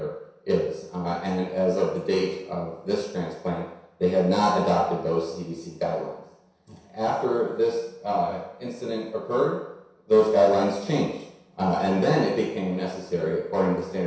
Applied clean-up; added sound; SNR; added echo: none; none; none; reverberation time 0.7 s.